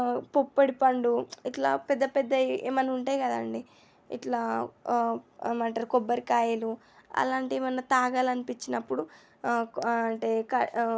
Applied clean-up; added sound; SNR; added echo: none; none; none; none.